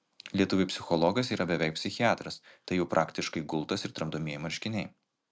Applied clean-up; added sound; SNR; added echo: none; none; none; none.